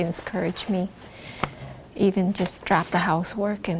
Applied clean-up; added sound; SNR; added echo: none; none; none; none.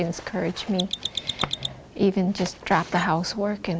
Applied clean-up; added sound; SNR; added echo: none; Mechanisms; 6 dB; none.